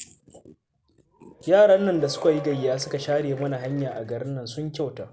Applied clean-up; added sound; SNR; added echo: none; Applause / Crowd / Cheering; 15 dB; none.